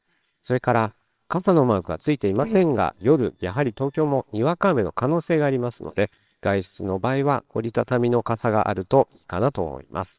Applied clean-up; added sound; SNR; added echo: neural separator model SepFormer WHAMR!.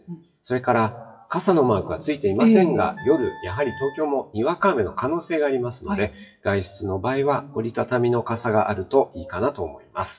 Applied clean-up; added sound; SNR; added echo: classical method WPE with log-MMSE.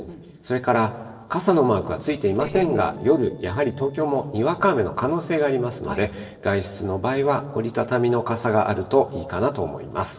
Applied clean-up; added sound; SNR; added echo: neural separator model SepFormer DNS4.